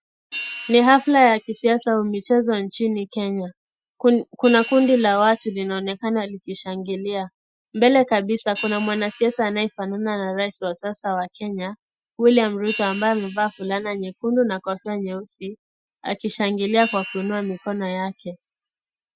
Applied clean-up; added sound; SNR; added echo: classical method Wiener filter.